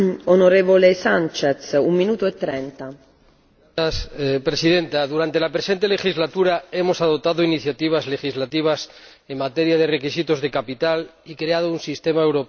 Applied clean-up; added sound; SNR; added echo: none; none; none; none.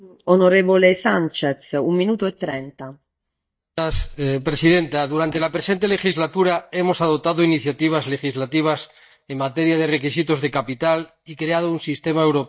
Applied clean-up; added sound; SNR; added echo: neural mask model DeepFilterNet 3.